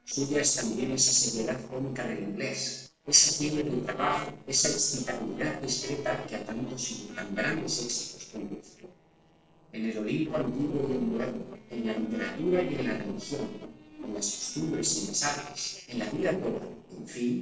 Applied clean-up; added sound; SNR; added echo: neural separator model SepFormer DNS4.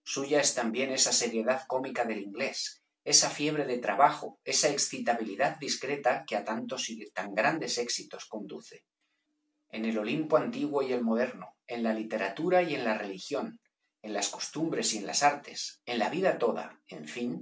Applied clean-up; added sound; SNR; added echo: none; none; none; none.